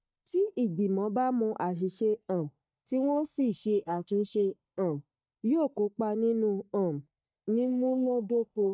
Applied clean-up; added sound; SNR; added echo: neural mask model DeepFilterNet 3.